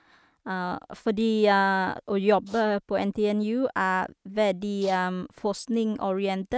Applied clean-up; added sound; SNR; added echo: neural mask model RNNoise.